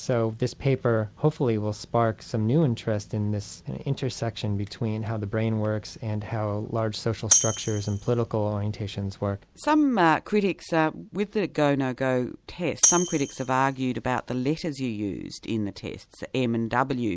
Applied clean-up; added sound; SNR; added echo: none; Tambourine; 0 dB; none.